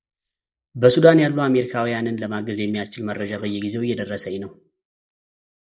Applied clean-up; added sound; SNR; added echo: neural mask model Resemble Enhance denoiser.